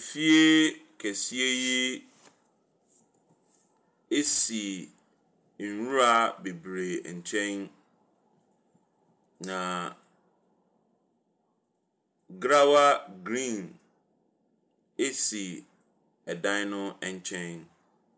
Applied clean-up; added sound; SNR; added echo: none; none; none; none.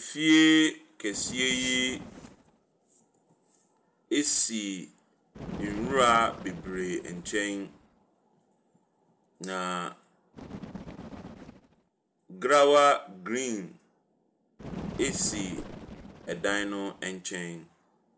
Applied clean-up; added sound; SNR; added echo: none; Whoosh, swoosh, swish + Bird; 15 dB; none.